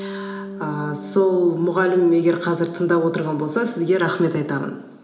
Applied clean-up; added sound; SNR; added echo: none; Bass guitar; 17 dB; reverberation time 0.8 s.